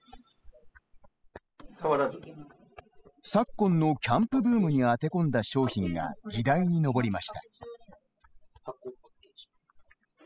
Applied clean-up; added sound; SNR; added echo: classical method spectral subtraction.